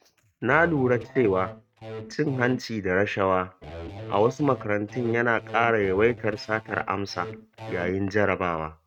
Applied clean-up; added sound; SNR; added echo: neural mask model RNNoise.